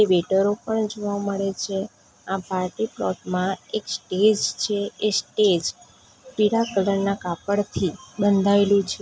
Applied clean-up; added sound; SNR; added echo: none; none; none; none.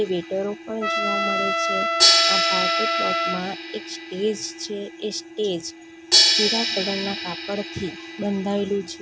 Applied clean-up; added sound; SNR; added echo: none; Trumpet + Crash cymbal; -5 dB; none.